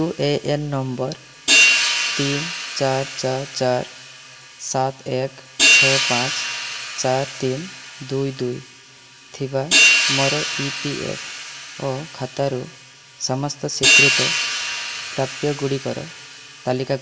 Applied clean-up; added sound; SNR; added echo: none; Hi-hat; -3 dB; reverberation time 1.0 s.